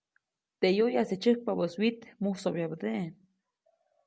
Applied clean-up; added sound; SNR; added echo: none; none; none; none.